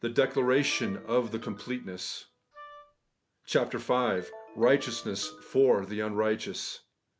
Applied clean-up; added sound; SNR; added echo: none; Wind instrument, woodwind instrument + Ringtone; 19 dB; none.